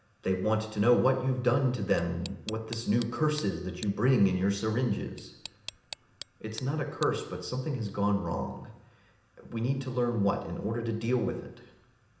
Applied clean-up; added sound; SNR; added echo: none; Tick; 18 dB; reverberation time 0.8 s.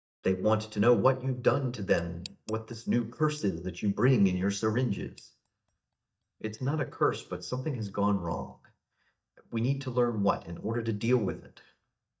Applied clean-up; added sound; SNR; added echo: neural mask model DeepFilterNet 3.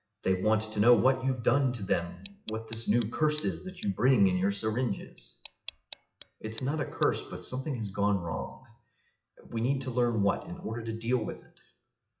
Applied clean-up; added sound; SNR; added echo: classical method WPE with log-MMSE.